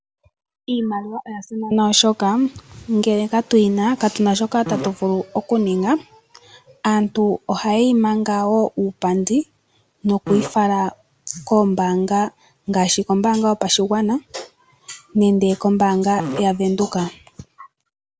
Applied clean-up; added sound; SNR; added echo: none; Fart; 9 dB; none.